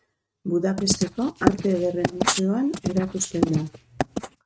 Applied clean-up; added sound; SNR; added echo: neural mask model RNNoise.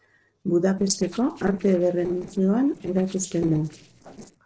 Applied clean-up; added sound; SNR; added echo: neural separator model SepFormer DNS4.